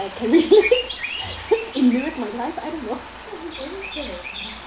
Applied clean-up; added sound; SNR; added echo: none; Bird vocalization, bird call, bird song; 10 dB; none.